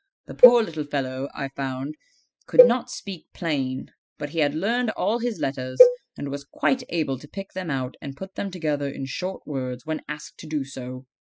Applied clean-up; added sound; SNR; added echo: classical method spectral subtraction.